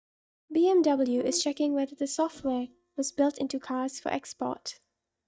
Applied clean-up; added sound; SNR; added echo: neural mask model DeepFilterNet 3.